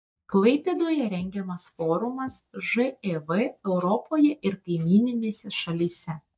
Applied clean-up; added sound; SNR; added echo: neural mask model DeepFilterNet 3.